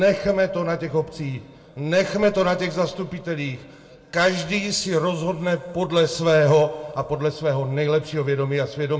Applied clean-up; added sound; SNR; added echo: none; none; none; reverberation time 1.2 s.